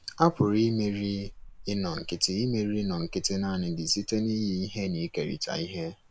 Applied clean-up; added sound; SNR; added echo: none; Rain; 18 dB; none.